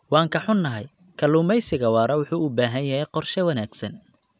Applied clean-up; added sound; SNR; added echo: none; none; none; none.